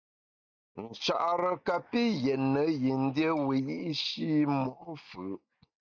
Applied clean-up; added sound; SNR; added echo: neural mask model DeepFilterNet 3.